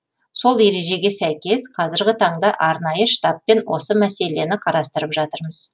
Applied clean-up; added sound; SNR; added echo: none; none; none; none.